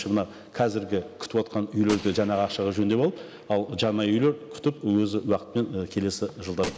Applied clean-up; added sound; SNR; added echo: none; Gunshot, gunfire; 19 dB; none.